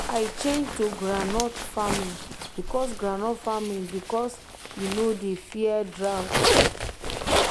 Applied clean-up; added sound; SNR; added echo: none; Zipper (clothing); 0 dB; none.